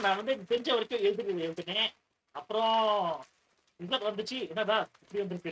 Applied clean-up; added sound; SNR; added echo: neural mask model RNNoise.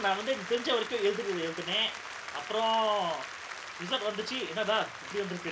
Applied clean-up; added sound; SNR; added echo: none; Applause; 10 dB; none.